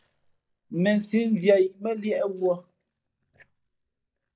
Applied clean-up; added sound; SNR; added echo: neural mask model DeepFilterNet 3.